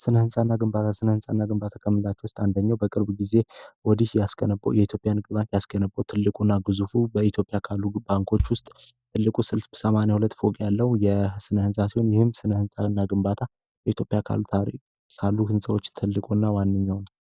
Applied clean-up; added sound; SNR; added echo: neural mask model DeepFilterNet 3.